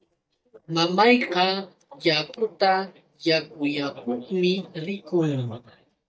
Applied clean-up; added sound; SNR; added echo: neural mask model DeepFilterNet 3.